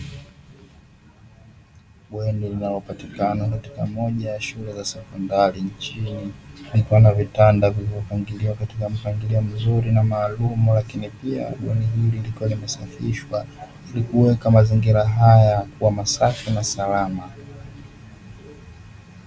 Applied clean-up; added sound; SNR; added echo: none; none; none; none.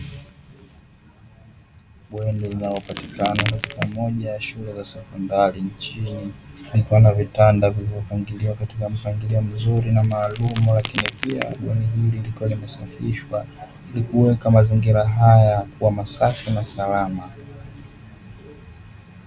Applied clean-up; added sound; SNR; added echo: none; Crack; 12 dB; none.